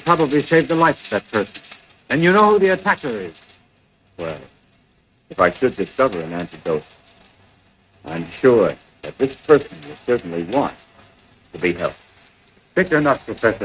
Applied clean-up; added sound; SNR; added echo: neural mask model RNNoise.